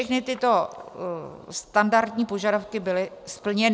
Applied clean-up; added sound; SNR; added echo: none; none; none; none.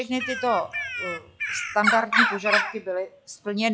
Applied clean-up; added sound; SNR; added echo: classical method log-MMSE.